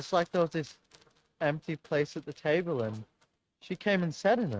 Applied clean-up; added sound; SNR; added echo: neural mask model RNNoise.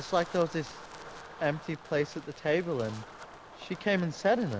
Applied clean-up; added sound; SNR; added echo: none; Wind; 16 dB; none.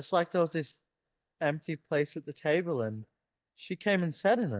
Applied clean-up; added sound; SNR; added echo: neural mask model DeepFilterNet 3.